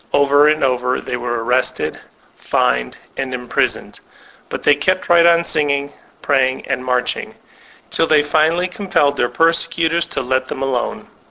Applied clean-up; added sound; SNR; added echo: none; none; none; none.